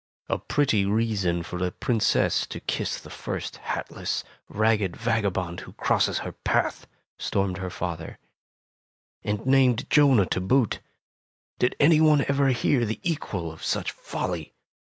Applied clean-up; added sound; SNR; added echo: none; none; none; none.